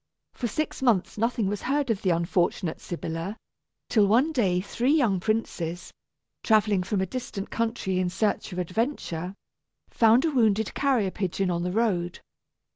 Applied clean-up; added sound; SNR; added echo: none; none; none; none.